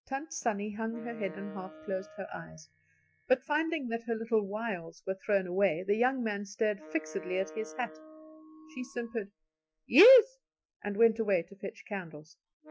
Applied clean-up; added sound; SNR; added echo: classical method Wiener filter.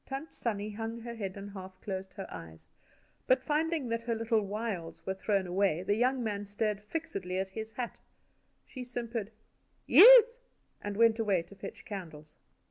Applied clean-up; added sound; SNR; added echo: none; none; none; none.